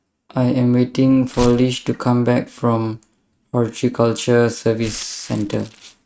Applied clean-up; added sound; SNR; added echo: neural mask model RNNoise.